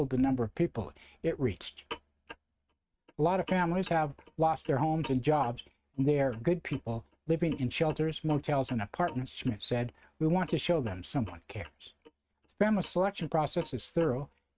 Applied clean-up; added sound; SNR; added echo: neural mask model RNNoise.